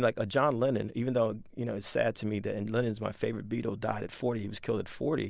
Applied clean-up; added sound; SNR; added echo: none; none; none; none.